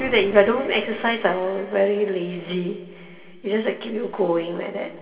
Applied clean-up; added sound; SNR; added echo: none; Explosion; 19 dB; reverberation time 2.3 s.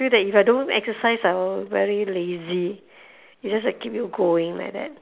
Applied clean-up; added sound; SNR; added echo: none; none; none; none.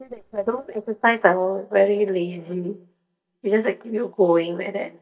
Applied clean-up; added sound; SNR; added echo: neural mask model DeepFilterNet 3.